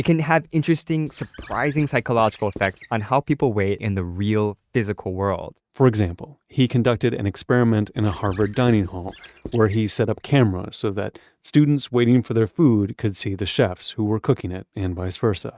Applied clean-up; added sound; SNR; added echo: neural mask model RNNoise.